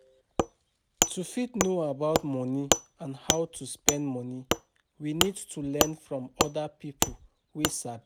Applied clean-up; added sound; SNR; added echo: none; Wood; -1 dB; none.